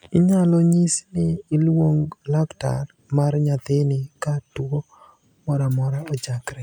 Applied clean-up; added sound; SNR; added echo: none; none; none; none.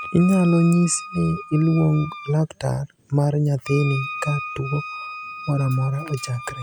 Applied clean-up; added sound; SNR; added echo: none; Wind instrument, woodwind instrument; 13 dB; none.